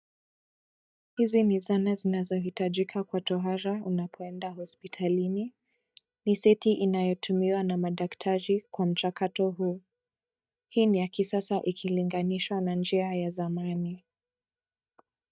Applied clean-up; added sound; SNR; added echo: neural mask model DeepFilterNet 3.